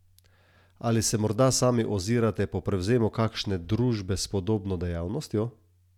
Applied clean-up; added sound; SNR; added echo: none; none; none; none.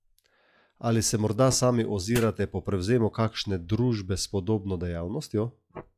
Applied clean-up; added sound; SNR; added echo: classical method log-MMSE.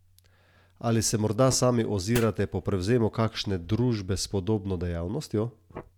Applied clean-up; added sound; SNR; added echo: none; Fire; 20 dB; none.